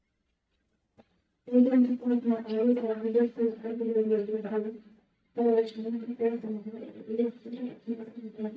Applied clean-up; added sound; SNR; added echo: neural mask model DeepFilterNet 3.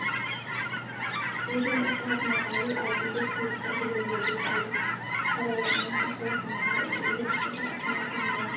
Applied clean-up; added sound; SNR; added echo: none; Chirp, tweet / Fowl; -5 dB; reverberation time 0.7 s.